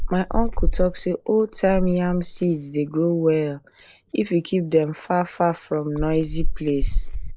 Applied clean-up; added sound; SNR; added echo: neural mask model Resemble Enhance denoiser.